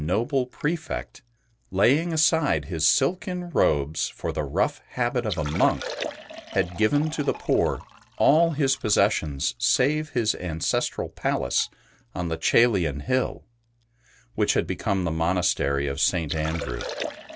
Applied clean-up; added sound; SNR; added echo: none; Liquid; 16 dB; none.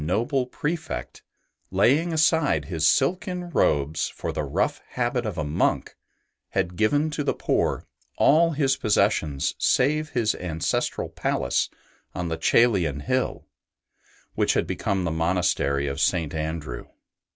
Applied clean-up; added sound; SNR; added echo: none; none; none; none.